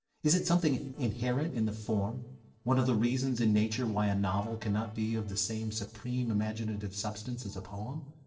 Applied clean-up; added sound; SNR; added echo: neural separator model SepFormer DNS4.